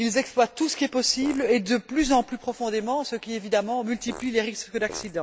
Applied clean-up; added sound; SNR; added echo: none; Fart; 16 dB; none.